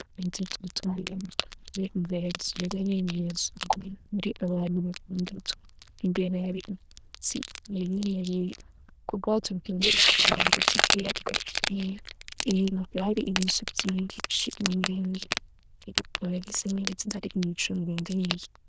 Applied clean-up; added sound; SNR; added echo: neural diffusion model UNIVERSE++.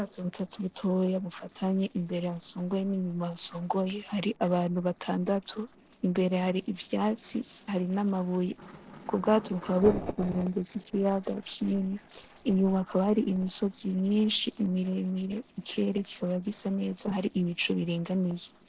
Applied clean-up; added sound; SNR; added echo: neural separator model SepFormer DNS4.